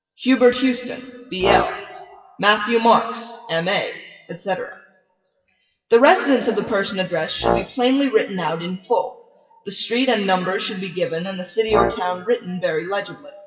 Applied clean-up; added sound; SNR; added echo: classical method WPE with log-MMSE.